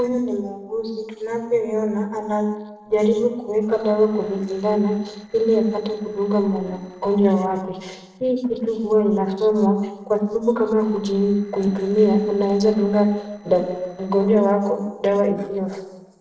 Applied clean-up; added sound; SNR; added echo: neural separator model SepFormer DNS4.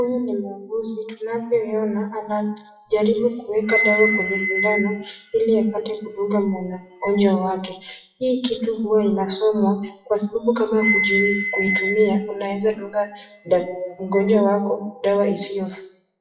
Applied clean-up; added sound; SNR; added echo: classical method WPE with log-MMSE.